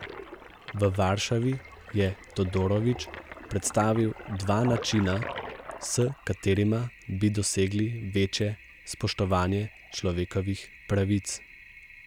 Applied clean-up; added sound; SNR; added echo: none; Toilet flush; 15 dB; none.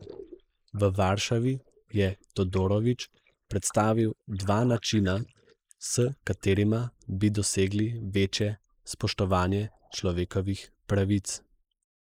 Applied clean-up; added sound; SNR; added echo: neural mask model Resemble Enhance denoiser.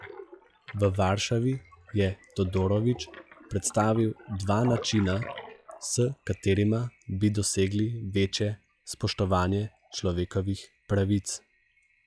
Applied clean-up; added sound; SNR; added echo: classical method log-MMSE.